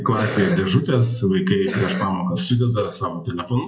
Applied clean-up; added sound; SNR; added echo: classical method WPE with log-MMSE.